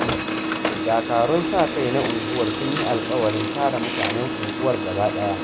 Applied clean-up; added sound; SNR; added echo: none; Printer; 1 dB; none.